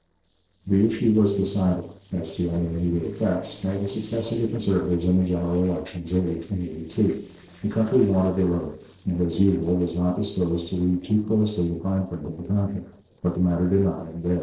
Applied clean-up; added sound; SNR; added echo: neural separator model SepFormer DNS4.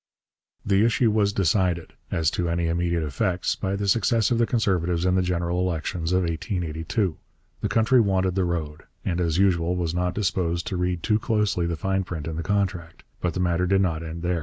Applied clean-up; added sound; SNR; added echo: none; none; none; none.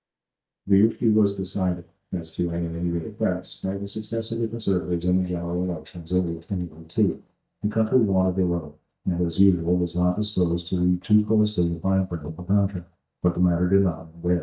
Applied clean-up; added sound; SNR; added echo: neural mask model DeepFilterNet 3.